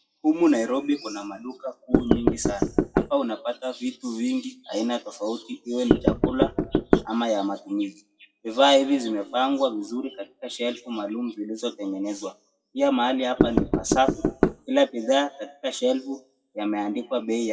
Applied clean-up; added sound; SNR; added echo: classical method WPE with log-MMSE.